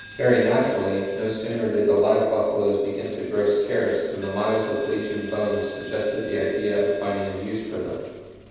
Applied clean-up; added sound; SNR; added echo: none; Coin (dropping); 18 dB; reverberation time 1.2 s.